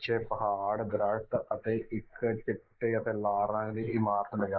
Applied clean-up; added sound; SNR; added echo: neural mask model Resemble Enhance denoiser.